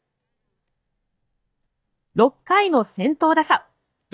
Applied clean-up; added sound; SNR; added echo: neural mask model DeepFilterNet 3.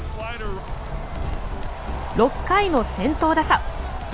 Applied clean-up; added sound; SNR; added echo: none; Wind; 7 dB; none.